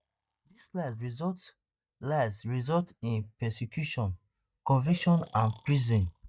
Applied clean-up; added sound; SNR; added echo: neural mask model DeepFilterNet 3.